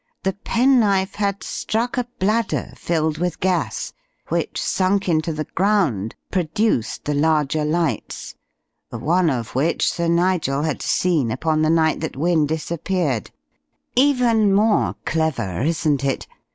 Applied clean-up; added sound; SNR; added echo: none; none; none; none.